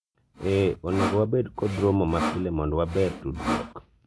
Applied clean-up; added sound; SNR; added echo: none; Sawing; 7 dB; none.